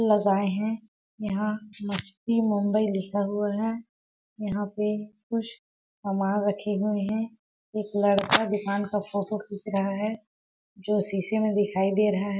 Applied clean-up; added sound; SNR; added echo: none; none; none; none.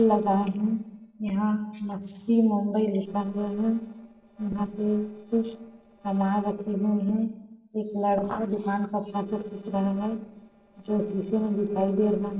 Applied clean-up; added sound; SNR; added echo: neural separator model SepFormer DNS4.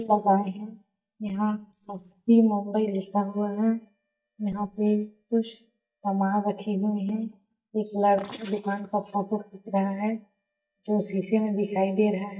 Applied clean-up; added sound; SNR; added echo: neural mask model DeepFilterNet 3.